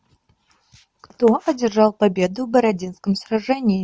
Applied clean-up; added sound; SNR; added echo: none; none; none; none.